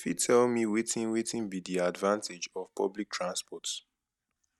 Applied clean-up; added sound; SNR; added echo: neural mask model DeepFilterNet 3.